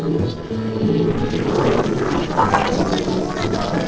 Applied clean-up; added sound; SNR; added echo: neural separator model SepFormer DNS4.